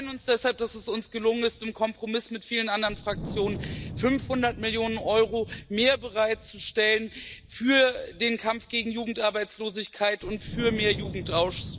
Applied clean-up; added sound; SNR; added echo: none; Wind; 13 dB; none.